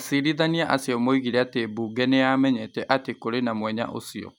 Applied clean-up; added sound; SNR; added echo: none; none; none; none.